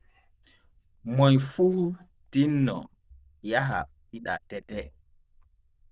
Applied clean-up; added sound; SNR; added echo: neural diffusion model UNIVERSE++.